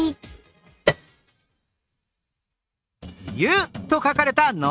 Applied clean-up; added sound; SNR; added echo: neural mask model RNNoise.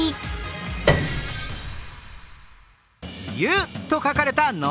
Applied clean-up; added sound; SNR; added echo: none; Piano; 1 dB; none.